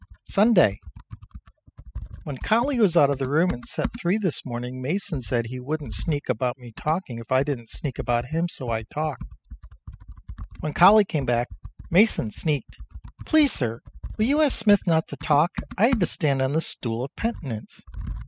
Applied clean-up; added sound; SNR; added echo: classical method spectral subtraction.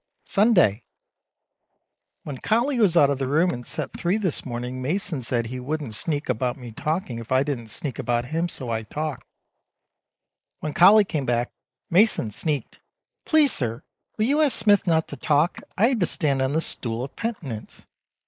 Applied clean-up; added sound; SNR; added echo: neural mask model Resemble Enhance denoiser.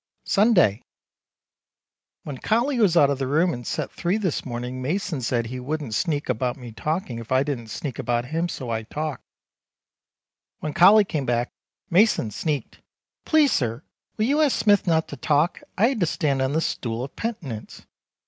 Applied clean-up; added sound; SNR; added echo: none; none; none; none.